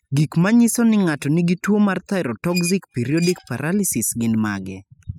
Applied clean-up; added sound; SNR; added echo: classical method spectral subtraction.